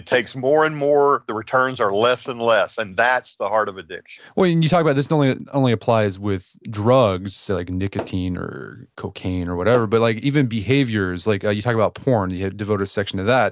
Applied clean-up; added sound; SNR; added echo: none; Tap / Hammer; 16 dB; none.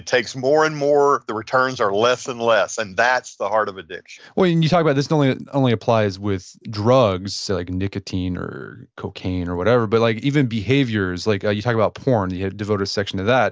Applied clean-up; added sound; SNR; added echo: none; none; none; none.